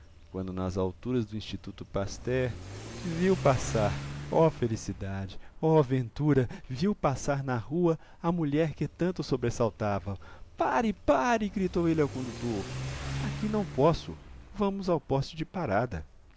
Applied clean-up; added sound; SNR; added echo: none; Accelerating, revving, vroom / Car; 13 dB; none.